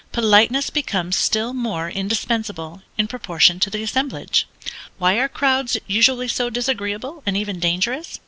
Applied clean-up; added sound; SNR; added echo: none; none; none; none.